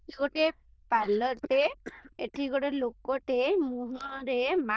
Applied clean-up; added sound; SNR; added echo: neural diffusion model UNIVERSE++.